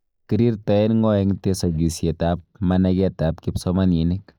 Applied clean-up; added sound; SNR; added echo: neural mask model DeepFilterNet 3.